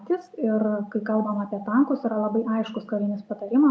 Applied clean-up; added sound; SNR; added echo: none; none; none; none.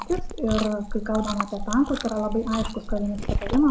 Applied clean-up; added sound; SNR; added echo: none; Chewing, mastication; 5 dB; none.